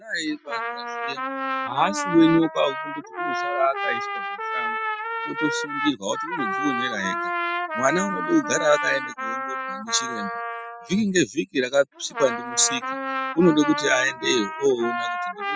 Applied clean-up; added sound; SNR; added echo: classical method spectral subtraction.